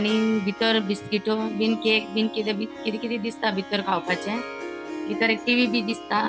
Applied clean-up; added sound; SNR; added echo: none; Harp; 10 dB; none.